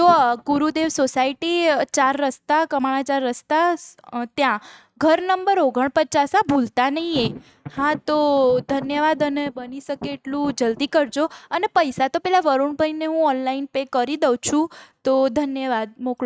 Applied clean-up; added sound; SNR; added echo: neural mask model RNNoise.